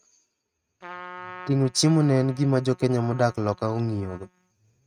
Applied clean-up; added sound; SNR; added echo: neural mask model RNNoise.